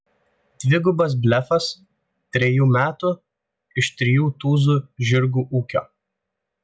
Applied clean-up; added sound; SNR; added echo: none; none; none; none.